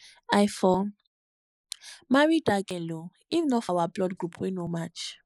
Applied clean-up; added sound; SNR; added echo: neural mask model Resemble Enhance denoiser.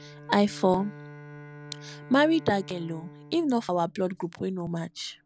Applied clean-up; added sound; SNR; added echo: none; Bowed string instrument; 18 dB; none.